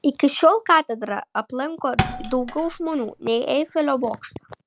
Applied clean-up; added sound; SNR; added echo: none; Thump, thud; 10 dB; none.